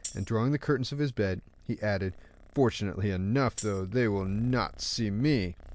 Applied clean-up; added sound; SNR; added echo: none; Tambourine + Purr; 18 dB; none.